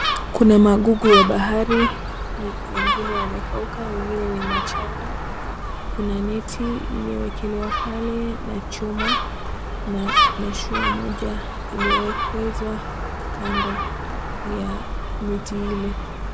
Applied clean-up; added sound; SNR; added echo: none; Gull, seagull; 1 dB; none.